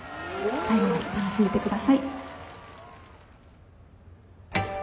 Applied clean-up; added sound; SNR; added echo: none; none; none; none.